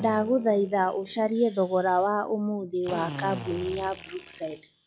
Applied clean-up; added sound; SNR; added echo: classical method log-MMSE.